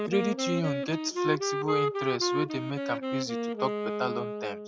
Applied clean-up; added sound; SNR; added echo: none; Wind instrument, woodwind instrument; -1 dB; none.